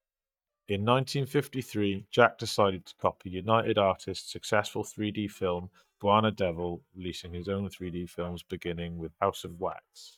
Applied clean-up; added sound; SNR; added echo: neural mask model DeepFilterNet 3.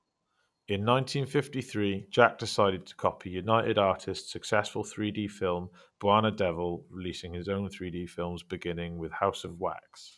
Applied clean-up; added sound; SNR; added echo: none; none; none; none.